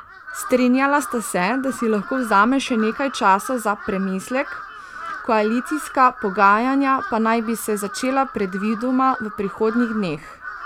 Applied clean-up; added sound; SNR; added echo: none; Crow; 13 dB; none.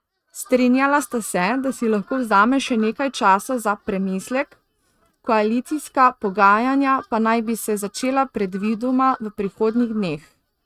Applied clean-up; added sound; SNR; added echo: neural mask model RNNoise.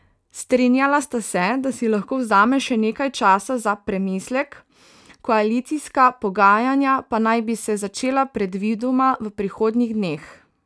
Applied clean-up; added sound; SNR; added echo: none; none; none; none.